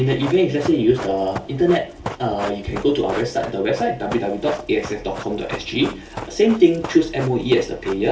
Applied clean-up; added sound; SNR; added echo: none; Run; 13 dB; reverberation time 0.3 s.